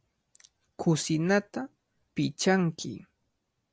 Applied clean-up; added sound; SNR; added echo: none; none; none; none.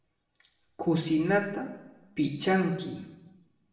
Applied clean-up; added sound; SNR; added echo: none; none; none; reverberation time 0.9 s.